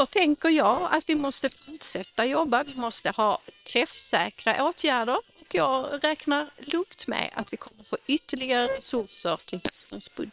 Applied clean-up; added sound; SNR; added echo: neural separator model SepFormer WHAM!.